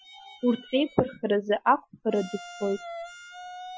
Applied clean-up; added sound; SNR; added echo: classical method Wiener filter.